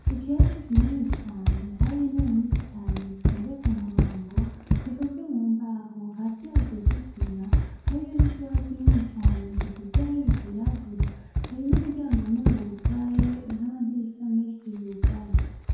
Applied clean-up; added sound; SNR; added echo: none; Run; -4 dB; reverberation time 0.9 s.